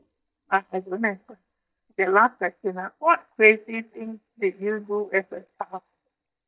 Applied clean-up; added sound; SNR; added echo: neural mask model DeepFilterNet 3.